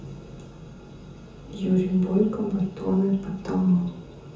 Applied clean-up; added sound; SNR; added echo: none; none; none; reverberation time 0.6 s.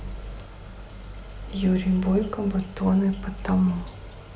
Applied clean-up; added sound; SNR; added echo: none; none; none; none.